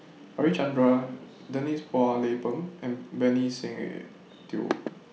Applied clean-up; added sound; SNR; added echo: none; none; none; none.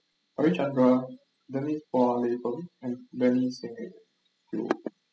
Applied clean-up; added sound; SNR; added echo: classical method spectral subtraction.